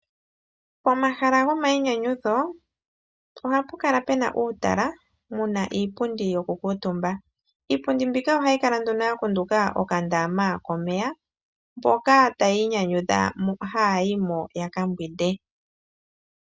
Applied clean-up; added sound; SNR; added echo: none; none; none; none.